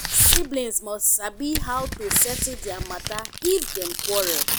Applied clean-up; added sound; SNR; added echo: none; Tearing; 3 dB; none.